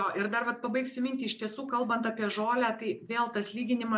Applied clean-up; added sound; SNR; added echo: none; none; none; none.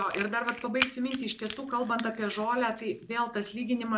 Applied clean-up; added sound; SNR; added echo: none; Crackle; 10 dB; none.